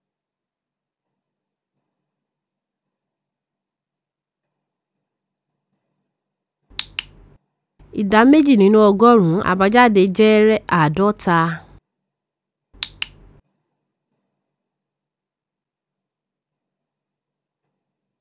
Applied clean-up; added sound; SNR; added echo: none; none; none; none.